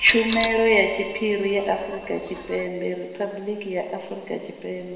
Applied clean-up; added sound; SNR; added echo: none; Bell; 15 dB; reverberation time 2.1 s.